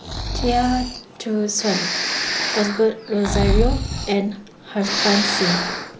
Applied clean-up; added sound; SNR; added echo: none; Breathing; 1 dB; none.